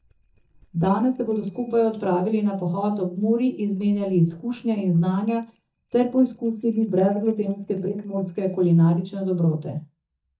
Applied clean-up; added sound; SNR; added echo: neural mask model DeepFilterNet 3.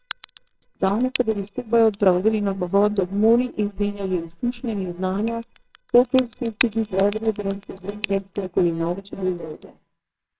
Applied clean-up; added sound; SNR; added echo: neural separator model SepFormer WHAMR!.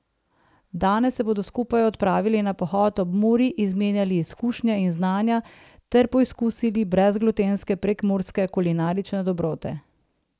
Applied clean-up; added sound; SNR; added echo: none; none; none; none.